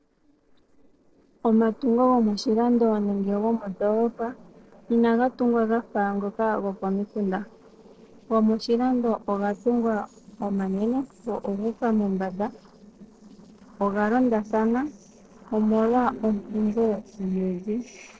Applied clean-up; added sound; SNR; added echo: neural separator model SepFormer DNS4.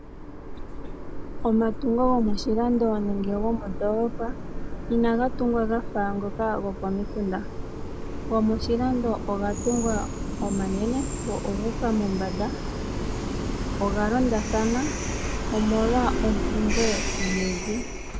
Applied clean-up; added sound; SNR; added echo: none; Train; 3 dB; none.